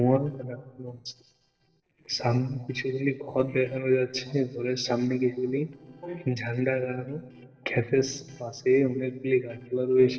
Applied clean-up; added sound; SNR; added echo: neural separator model SepFormer DNS4.